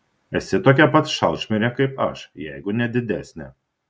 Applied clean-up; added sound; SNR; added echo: none; none; none; none.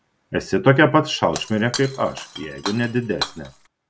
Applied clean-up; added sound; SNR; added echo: none; Shatter; 12 dB; none.